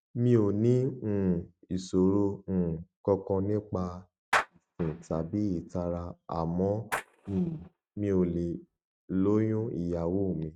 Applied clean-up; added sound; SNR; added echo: neural mask model RNNoise.